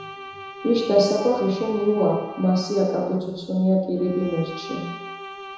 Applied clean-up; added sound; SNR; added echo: none; Bowed string instrument; 16 dB; reverberation time 1.0 s.